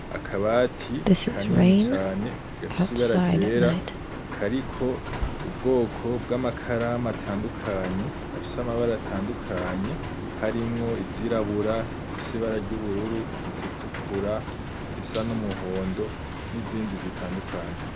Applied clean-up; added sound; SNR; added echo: none; Rain; 0 dB; none.